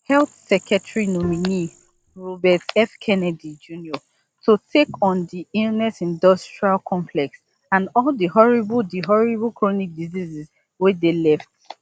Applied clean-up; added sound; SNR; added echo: none; Bowed string instrument; 19 dB; none.